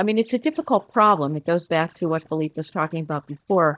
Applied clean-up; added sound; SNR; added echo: neural mask model DeepFilterNet 3.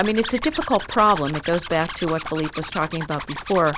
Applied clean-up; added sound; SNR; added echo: none; Zipper (clothing); 10 dB; none.